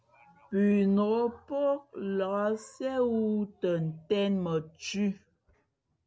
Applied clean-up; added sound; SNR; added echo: none; none; none; none.